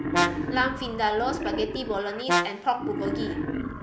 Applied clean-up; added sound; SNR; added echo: none; Brass instrument + Wild animals; -1 dB; none.